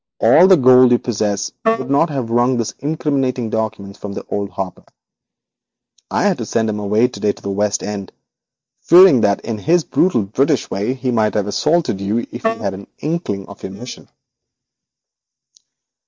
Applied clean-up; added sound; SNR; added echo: neural mask model DeepFilterNet 3.